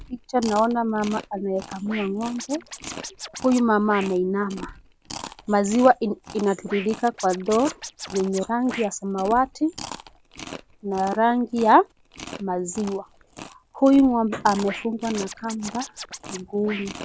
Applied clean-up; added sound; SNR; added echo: none; Scratching (performance technique) + Chewing, mastication; 15 dB; none.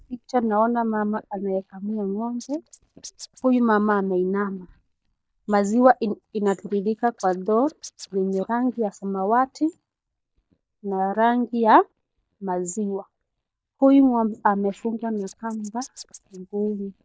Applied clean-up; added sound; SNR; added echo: neural mask model DeepFilterNet 3.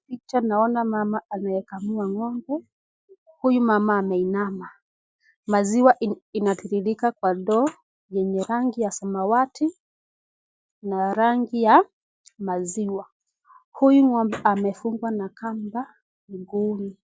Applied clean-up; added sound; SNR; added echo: none; none; none; none.